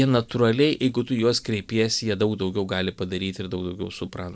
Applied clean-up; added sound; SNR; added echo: none; none; none; none.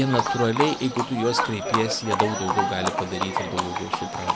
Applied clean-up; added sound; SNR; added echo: none; Livestock, farm animals, working animals; 0 dB; none.